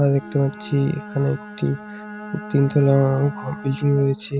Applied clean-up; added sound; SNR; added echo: none; Bowed string instrument; 15 dB; none.